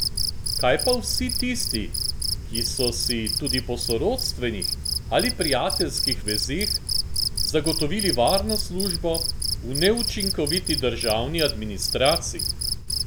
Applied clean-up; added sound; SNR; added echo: none; Cricket; 0 dB; none.